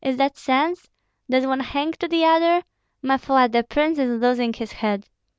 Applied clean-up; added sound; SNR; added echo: none; none; none; none.